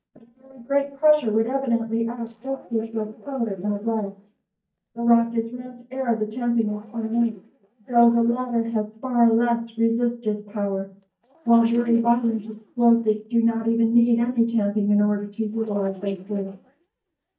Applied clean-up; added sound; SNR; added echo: neural mask model DeepFilterNet 3.